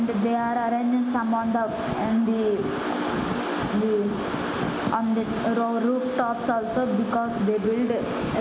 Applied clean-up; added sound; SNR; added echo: none; none; none; none.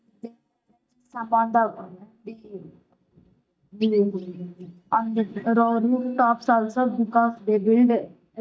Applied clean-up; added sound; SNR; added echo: neural mask model DeepFilterNet 3.